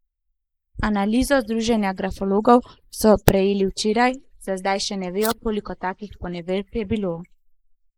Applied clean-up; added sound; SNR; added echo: neural mask model Resemble Enhance denoiser.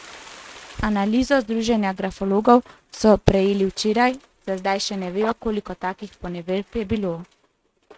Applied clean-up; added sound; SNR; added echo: neural mask model RNNoise.